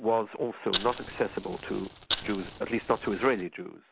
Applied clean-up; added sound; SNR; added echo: none; Fire; 7 dB; none.